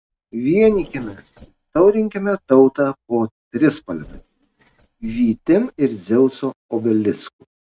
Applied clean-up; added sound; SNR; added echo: neural mask model RNNoise.